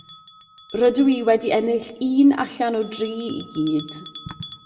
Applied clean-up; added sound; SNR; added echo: none; Bell; 20 dB; reverberation time 1.0 s.